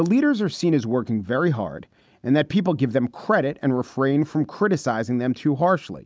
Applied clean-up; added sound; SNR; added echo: none; none; none; none.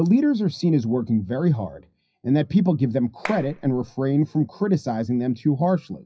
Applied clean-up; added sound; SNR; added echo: classical method WPE with log-MMSE.